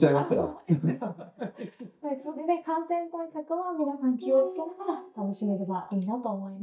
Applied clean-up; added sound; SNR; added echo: neural mask model DeepFilterNet 3.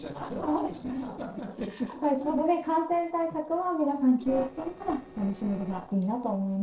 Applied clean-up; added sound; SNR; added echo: neural separator model SepFormer DNS4.